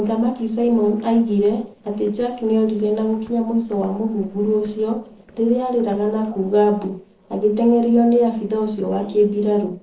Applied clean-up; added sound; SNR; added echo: neural separator model SepFormer DNS4.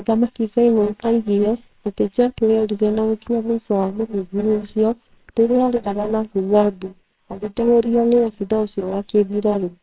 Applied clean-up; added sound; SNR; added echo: neural separator model SepFormer WHAMR!.